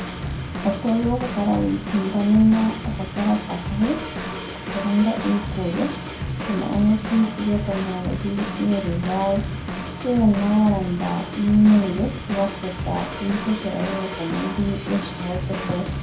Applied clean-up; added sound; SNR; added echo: none; Drum / Drum kit; 7 dB; reverberation time 0.5 s.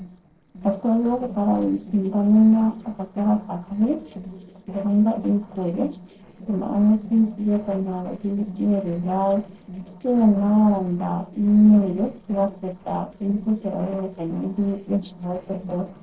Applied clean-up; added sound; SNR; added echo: neural separator model SepFormer DNS4.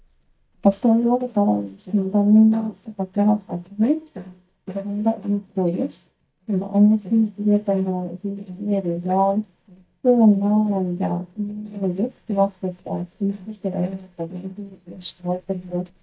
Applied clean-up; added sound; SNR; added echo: neural mask model DeepFilterNet 3.